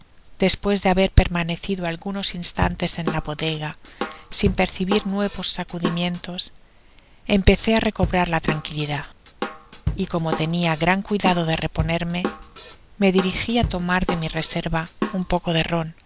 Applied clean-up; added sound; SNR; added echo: none; Drum / Drum kit; 7 dB; none.